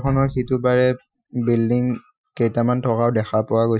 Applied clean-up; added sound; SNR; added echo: classical method Wiener filter.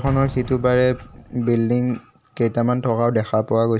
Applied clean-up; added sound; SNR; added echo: none; Explosion; 17 dB; none.